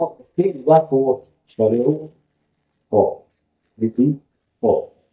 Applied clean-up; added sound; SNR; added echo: neural mask model DeepFilterNet 3.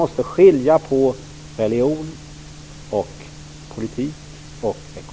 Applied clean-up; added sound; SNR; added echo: none; none; none; none.